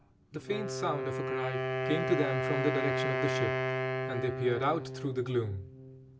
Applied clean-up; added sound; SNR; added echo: none; Wind instrument, woodwind instrument; 0 dB; none.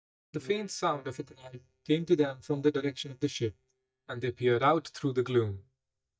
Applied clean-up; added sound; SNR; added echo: neural mask model DeepFilterNet 3.